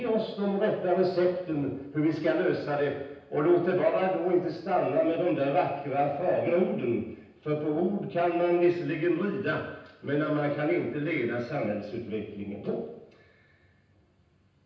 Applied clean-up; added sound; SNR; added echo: none; none; none; reverberation time 0.9 s.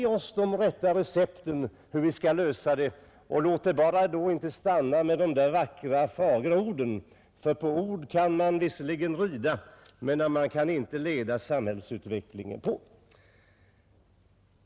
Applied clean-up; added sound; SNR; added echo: none; none; none; none.